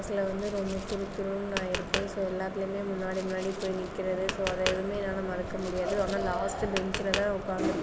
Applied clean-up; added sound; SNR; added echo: none; Tap; 9 dB; none.